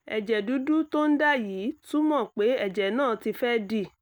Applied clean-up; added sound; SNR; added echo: none; none; none; none.